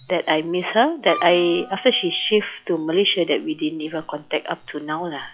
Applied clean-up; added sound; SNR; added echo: classical method log-MMSE.